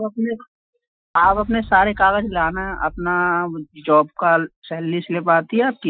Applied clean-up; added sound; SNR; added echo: classical method Wiener filter.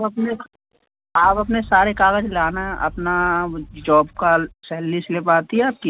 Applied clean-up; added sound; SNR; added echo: none; Boom; 17 dB; none.